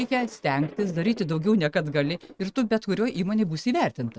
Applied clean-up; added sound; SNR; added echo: neural mask model RNNoise.